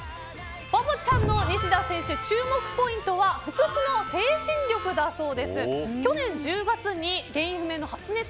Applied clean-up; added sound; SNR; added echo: none; Harmonica; 8 dB; none.